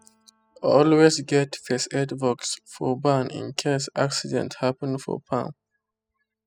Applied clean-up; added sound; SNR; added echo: classical method spectral subtraction.